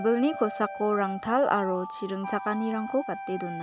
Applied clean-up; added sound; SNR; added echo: none; Alarm + Wind instrument, woodwind instrument; 10 dB; none.